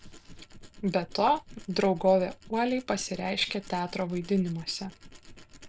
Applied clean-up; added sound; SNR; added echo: none; Tools; 18 dB; none.